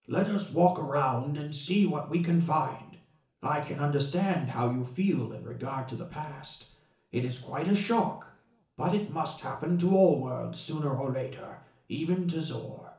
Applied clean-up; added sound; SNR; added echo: none; none; none; reverberation time 0.7 s.